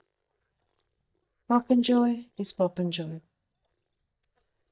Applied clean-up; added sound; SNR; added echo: neural mask model DeepFilterNet 3.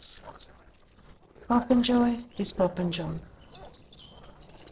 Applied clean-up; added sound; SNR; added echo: neural separator model SepFormer DNS4.